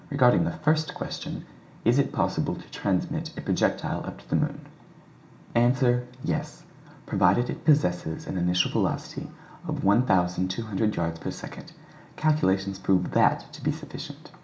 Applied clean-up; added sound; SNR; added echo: none; none; none; reverberation time 0.4 s.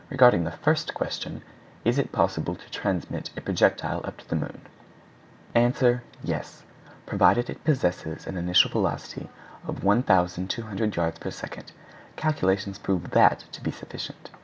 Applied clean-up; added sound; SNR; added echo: none; none; none; none.